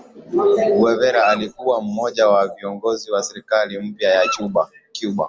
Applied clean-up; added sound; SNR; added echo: none; Dog; 11 dB; none.